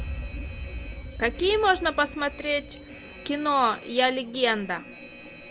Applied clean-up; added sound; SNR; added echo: none; Alarm; 12 dB; none.